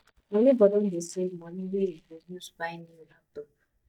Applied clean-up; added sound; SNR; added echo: neural mask model DeepFilterNet 3.